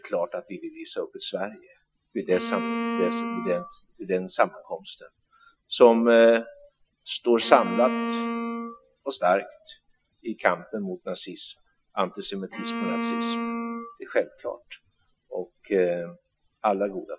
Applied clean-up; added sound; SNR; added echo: classical method Wiener filter.